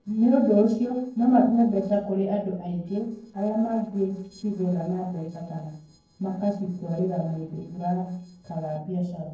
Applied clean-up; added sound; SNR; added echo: neural separator model SepFormer DNS4.